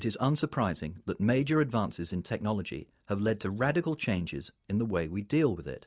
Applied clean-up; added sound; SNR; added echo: none; none; none; none.